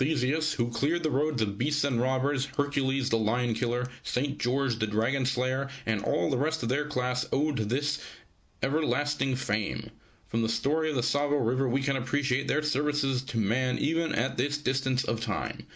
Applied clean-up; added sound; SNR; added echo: none; none; none; none.